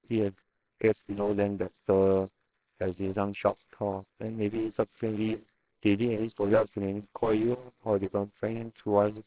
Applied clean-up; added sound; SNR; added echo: neural separator model SepFormer WHAMR!.